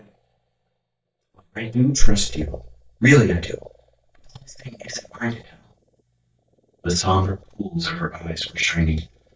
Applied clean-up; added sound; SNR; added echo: neural mask model DeepFilterNet 3.